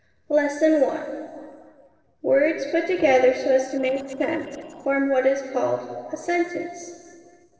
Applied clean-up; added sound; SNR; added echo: neural separator model SepFormer DNS4.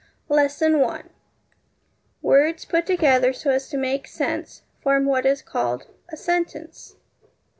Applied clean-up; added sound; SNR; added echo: none; none; none; none.